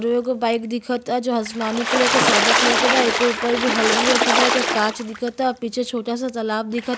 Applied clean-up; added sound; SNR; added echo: none; Water / Splash, splatter; 0 dB; none.